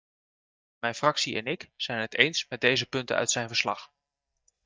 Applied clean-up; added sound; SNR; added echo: neural mask model DeepFilterNet 3.